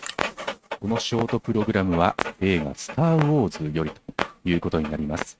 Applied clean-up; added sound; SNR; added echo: neural mask model RNNoise.